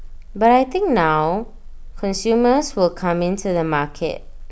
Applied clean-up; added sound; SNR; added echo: none; none; none; none.